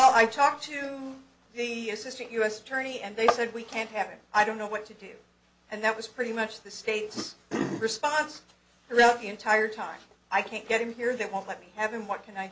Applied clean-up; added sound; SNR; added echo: none; none; none; none.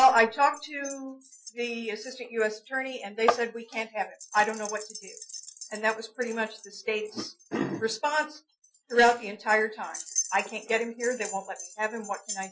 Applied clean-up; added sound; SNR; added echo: classical method Wiener filter.